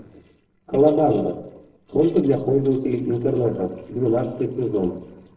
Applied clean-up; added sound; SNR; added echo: neural separator model SepFormer DNS4.